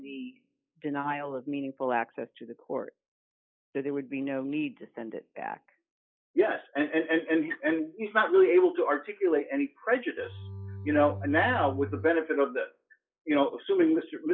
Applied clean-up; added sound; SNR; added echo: classical method log-MMSE.